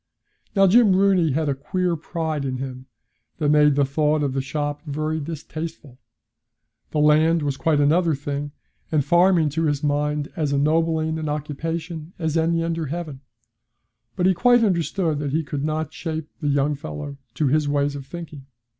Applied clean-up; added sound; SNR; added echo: none; none; none; none.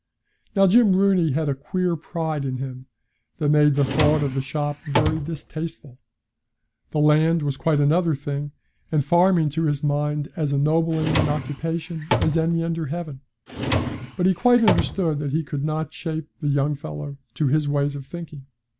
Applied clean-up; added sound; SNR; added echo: none; Drawer open or close; 4 dB; none.